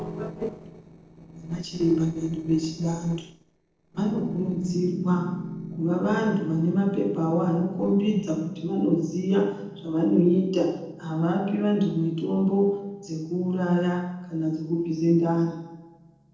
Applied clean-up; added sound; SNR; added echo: neural separator model SepFormer DNS4.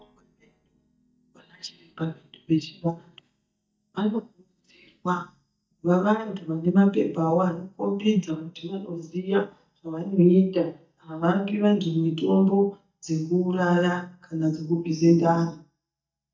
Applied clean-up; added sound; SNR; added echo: neural mask model DeepFilterNet 3.